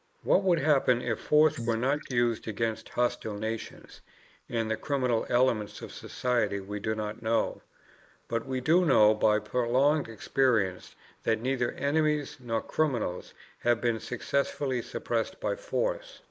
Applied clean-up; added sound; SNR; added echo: neural mask model Resemble Enhance denoiser.